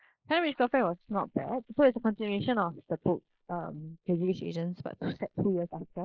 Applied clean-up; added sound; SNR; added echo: neural mask model Resemble Enhance denoiser.